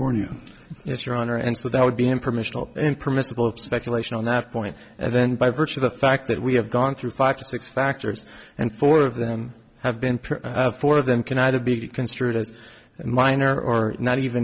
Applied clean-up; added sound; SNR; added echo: none; none; none; none.